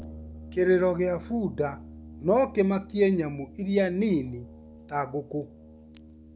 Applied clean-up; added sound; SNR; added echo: none; Brass instrument; 17 dB; none.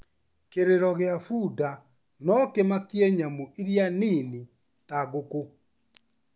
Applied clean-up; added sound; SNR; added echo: none; none; none; none.